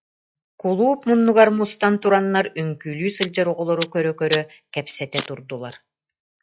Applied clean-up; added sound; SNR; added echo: classical method log-MMSE.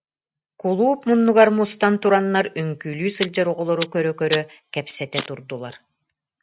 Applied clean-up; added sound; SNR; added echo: none; Fire; 13 dB; none.